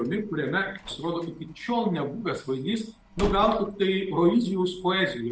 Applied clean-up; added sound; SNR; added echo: none; Slam; 14 dB; none.